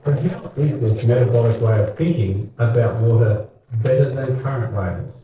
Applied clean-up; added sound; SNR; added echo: neural separator model SepFormer DNS4.